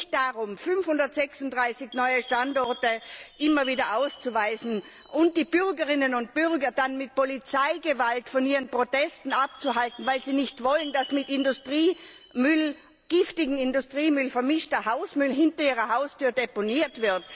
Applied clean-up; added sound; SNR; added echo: none; Chime; 15 dB; none.